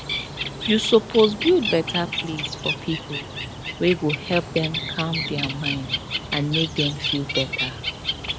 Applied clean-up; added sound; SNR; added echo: none; Bird; 4 dB; none.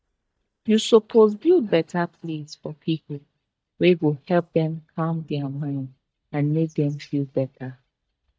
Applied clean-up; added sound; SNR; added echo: neural mask model DeepFilterNet 3.